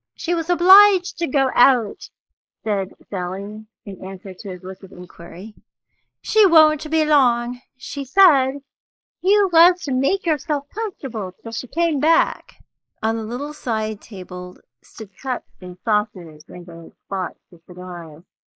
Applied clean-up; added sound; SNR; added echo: neural mask model Resemble Enhance denoiser.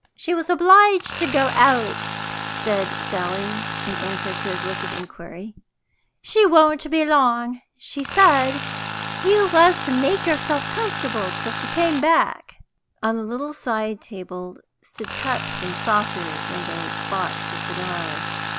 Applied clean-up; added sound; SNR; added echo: none; Tools; 7 dB; none.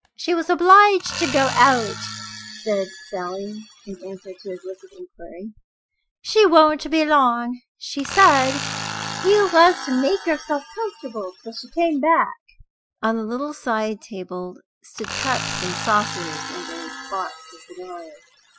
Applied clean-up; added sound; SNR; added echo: classical method Wiener filter.